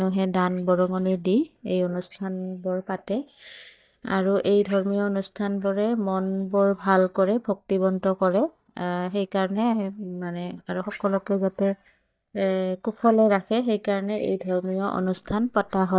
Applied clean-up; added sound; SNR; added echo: neural mask model DeepFilterNet 3.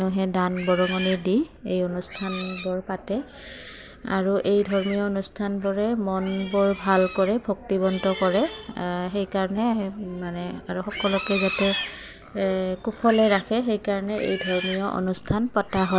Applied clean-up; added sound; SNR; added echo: none; Livestock, farm animals, working animals; 13 dB; none.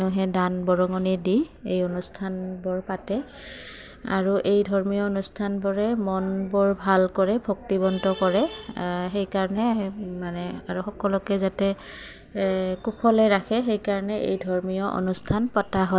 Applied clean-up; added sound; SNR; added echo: none; none; none; none.